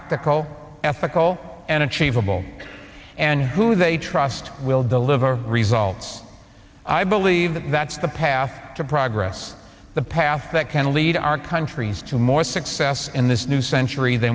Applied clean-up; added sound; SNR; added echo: none; none; none; none.